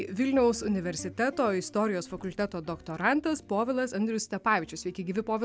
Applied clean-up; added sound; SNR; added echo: none; none; none; none.